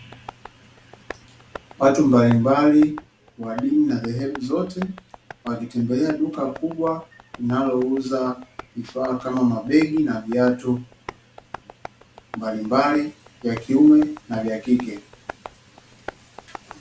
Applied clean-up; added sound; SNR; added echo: none; Tap; 19 dB; none.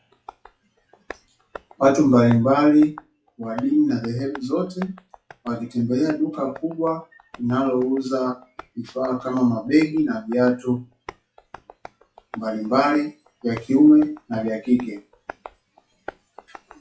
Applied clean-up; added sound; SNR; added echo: classical method log-MMSE.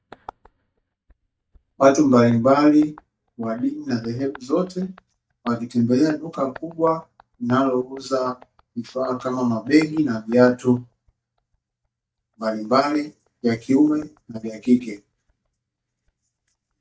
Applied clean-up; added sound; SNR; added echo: neural mask model DeepFilterNet 3.